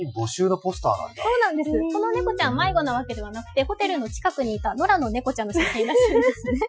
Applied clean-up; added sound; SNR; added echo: classical method Wiener filter.